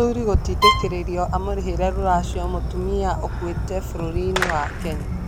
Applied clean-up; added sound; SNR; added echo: none; Fireworks + Bowed string instrument; -2 dB; none.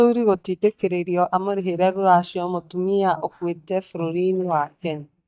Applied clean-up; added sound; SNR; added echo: neural mask model DeepFilterNet 3.